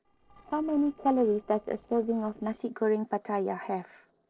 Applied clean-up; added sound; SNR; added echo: neural separator model SepFormer DNS4.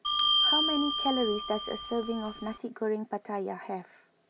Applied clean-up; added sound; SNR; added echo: none; Bell; -3 dB; none.